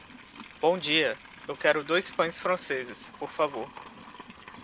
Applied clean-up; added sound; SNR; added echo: none; Livestock, farm animals, working animals; 17 dB; none.